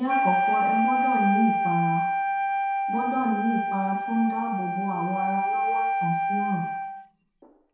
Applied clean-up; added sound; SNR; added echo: none; Wind instrument, woodwind instrument; -3 dB; reverberation time 0.7 s.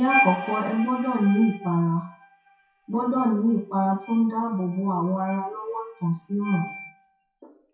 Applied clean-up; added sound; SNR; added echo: classical method WPE with log-MMSE.